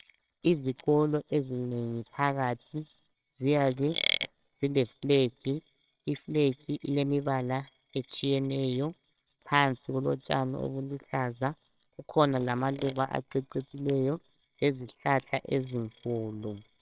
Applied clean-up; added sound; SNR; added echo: neural separator model SepFormer WHAMR!.